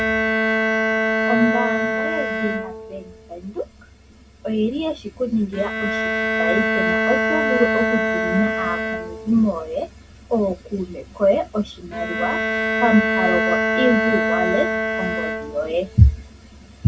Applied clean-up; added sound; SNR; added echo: none; Bowed string instrument; 0 dB; reverberation time 0.2 s.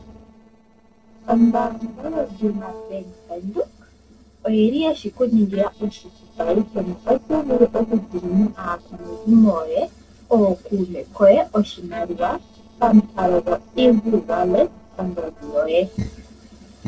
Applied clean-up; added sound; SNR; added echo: neural separator model SepFormer DNS4.